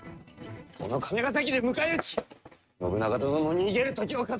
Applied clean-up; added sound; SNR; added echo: neural mask model RNNoise.